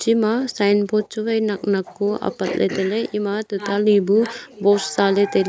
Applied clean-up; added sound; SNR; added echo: none; Cough; 17 dB; none.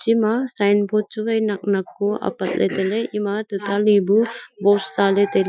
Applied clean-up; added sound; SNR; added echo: classical method Wiener filter.